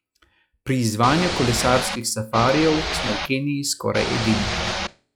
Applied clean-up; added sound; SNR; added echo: classical method log-MMSE.